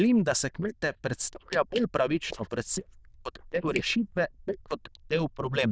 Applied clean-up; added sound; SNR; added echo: neural diffusion model UNIVERSE++.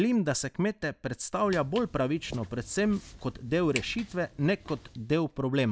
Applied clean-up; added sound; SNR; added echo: none; Walk, footsteps; 16 dB; none.